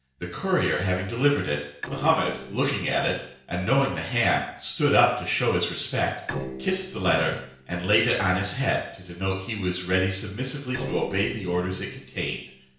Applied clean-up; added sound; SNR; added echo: neural separator model SepFormer DNS4.